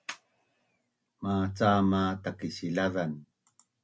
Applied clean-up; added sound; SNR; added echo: none; none; none; none.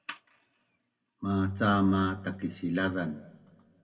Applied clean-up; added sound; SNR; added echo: none; none; none; reverberation time 0.8 s.